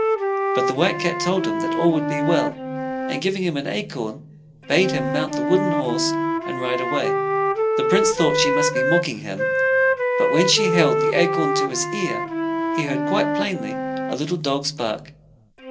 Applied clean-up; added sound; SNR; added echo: none; Wind instrument, woodwind instrument; -1 dB; reverberation time 0.2 s.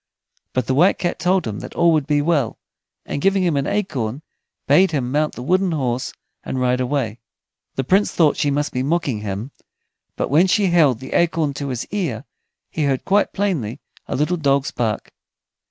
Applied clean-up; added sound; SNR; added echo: none; none; none; none.